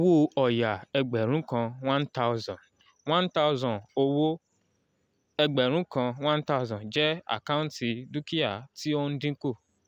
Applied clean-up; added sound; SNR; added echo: none; none; none; none.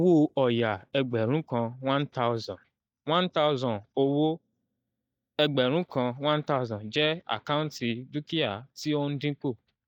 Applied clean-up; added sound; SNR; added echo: neural mask model DeepFilterNet 3.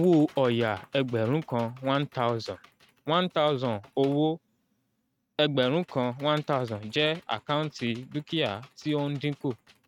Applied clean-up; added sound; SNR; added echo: neural mask model RNNoise.